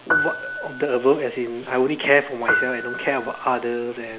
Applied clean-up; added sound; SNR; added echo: none; Piano; 4 dB; none.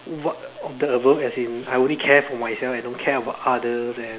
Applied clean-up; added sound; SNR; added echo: none; none; none; none.